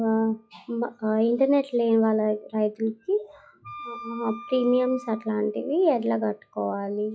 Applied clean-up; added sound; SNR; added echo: classical method log-MMSE.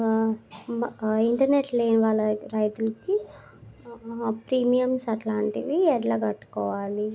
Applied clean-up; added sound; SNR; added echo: none; none; none; none.